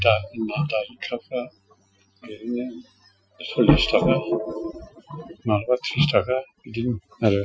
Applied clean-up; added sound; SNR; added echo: classical method Wiener filter.